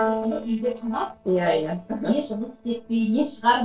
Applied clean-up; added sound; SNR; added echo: neural separator model SepFormer DNS4.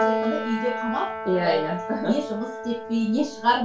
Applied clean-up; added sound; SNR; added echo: none; Piano; 5 dB; reverberation time 0.2 s.